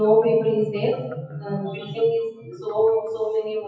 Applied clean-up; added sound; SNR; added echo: classical method WPE with log-MMSE.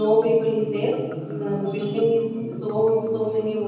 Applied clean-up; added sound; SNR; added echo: none; Marimba, xylophone; 11 dB; reverberation time 1.1 s.